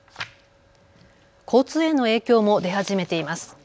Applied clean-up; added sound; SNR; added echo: none; none; none; none.